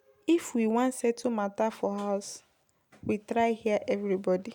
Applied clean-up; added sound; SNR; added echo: none; none; none; none.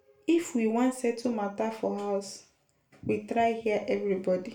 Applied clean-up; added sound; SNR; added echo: none; none; none; reverberation time 0.3 s.